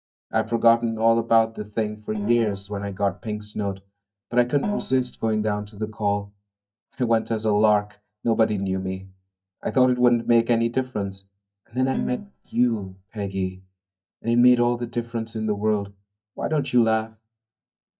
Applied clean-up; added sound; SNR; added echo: neural mask model DeepFilterNet 3.